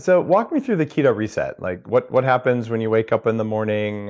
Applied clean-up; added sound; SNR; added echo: none; none; none; none.